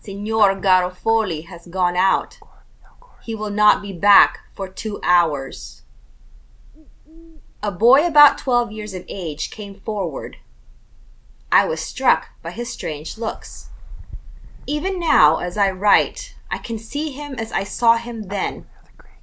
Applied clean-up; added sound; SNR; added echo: none; Bird; 17 dB; none.